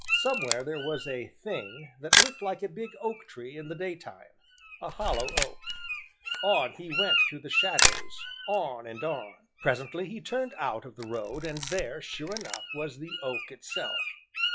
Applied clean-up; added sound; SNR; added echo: classical method log-MMSE.